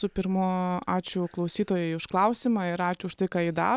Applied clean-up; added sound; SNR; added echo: none; none; none; none.